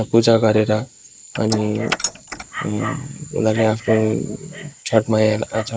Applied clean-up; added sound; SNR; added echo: neural mask model Resemble Enhance denoiser.